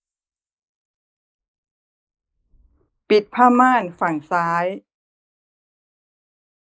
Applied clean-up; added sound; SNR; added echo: neural mask model Resemble Enhance denoiser.